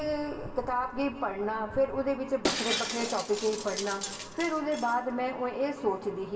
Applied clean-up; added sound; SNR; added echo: none; Shatter; 6 dB; reverberation time 2.4 s.